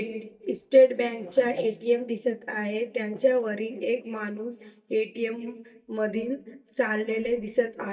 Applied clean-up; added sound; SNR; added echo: neural mask model DeepFilterNet 3.